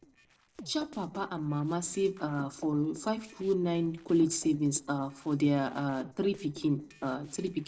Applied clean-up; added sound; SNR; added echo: neural separator model SepFormer DNS4.